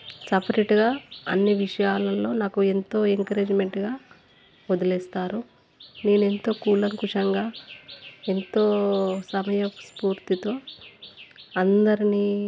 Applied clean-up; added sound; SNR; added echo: none; none; none; none.